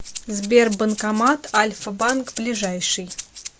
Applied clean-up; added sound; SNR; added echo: none; Rattle (instrument); 15 dB; none.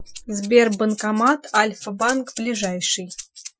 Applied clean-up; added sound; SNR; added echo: classical method Wiener filter.